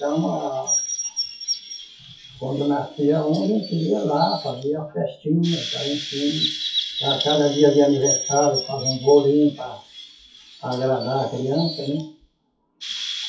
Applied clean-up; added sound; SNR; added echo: classical method WPE with log-MMSE.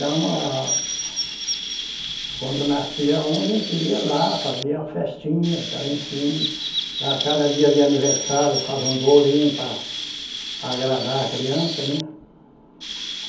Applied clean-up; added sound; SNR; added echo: none; Chirp, tweet; 6 dB; reverberation time 0.7 s.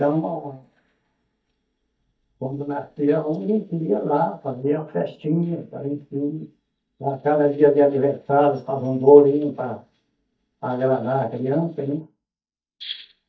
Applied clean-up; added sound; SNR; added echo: neural mask model DeepFilterNet 3.